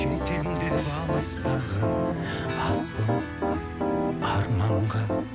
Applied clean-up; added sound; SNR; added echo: none; Piano; 2 dB; none.